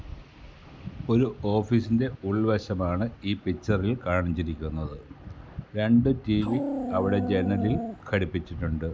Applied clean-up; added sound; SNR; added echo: none; Dog; 4 dB; none.